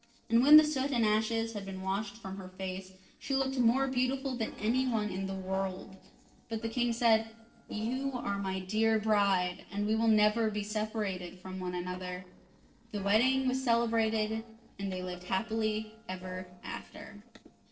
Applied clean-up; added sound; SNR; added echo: neural separator model SepFormer DNS4.